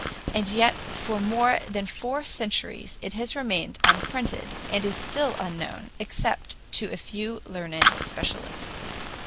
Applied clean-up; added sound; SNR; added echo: none; Fire; 2 dB; none.